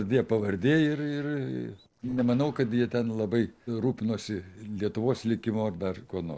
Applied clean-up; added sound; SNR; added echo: neural separator model SepFormer DNS4.